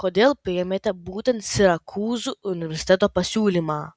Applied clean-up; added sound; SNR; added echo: none; none; none; none.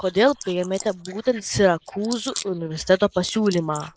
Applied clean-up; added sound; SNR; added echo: neural mask model Resemble Enhance denoiser.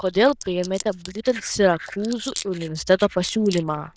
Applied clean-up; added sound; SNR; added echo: neural diffusion model UNIVERSE++.